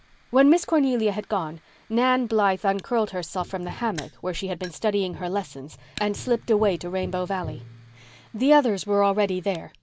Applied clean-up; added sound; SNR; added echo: none; Tap + Fire; 20 dB; none.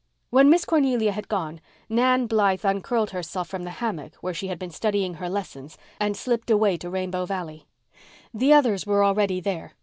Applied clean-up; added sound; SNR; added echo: none; none; none; none.